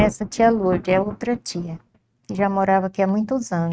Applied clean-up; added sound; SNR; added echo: neural mask model RNNoise.